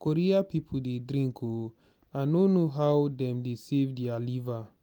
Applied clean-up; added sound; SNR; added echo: none; none; none; none.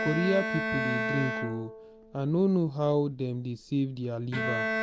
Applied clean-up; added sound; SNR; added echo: none; Bowed string instrument; 4 dB; none.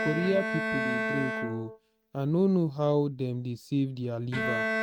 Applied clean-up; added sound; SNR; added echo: neural mask model RNNoise.